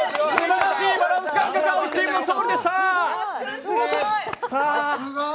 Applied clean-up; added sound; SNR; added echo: none; none; none; none.